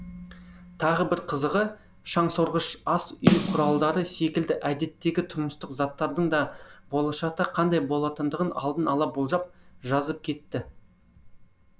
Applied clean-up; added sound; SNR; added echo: none; Snare drum; 1 dB; none.